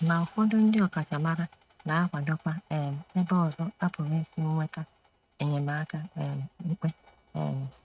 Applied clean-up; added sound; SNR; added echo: neural mask model RNNoise.